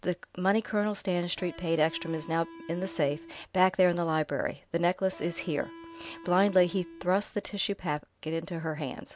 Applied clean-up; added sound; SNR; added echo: none; Electric guitar; 17 dB; none.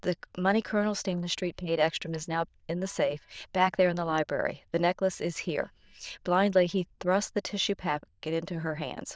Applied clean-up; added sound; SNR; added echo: neural diffusion model UNIVERSE++.